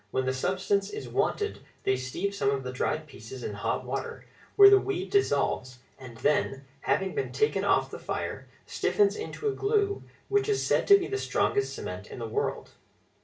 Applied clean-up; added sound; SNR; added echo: none; none; none; reverberation time 0.3 s.